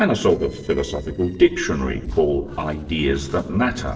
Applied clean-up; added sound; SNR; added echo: neural separator model SepFormer DNS4.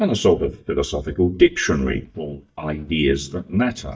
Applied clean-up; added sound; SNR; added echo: neural mask model DeepFilterNet 3.